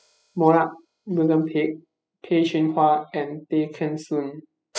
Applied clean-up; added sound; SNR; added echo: classical method spectral subtraction.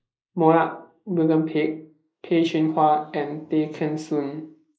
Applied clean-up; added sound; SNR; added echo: neural mask model Resemble Enhance denoiser.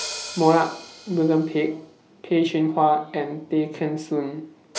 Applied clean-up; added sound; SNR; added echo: none; Hi-hat; 16 dB; none.